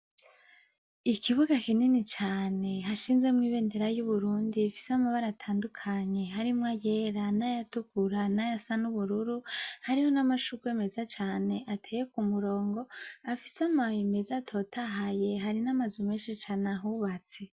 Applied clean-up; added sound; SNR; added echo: none; none; none; none.